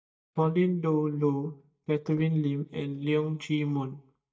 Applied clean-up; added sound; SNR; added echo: neural mask model DeepFilterNet 3.